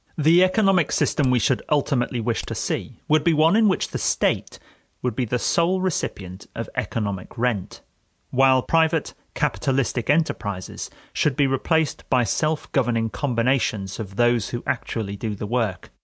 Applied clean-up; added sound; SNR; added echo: none; Hammer; 17 dB; none.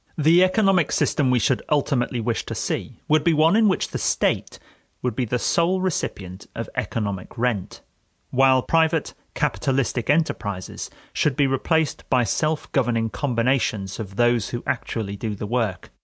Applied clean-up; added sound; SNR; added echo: none; none; none; none.